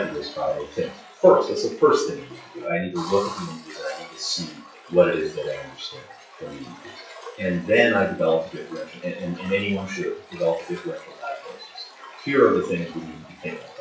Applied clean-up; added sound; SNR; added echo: classical method WPE with log-MMSE.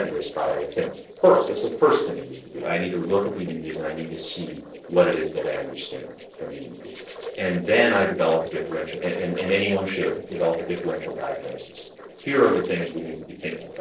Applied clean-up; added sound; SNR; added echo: neural separator model SepFormer DNS4.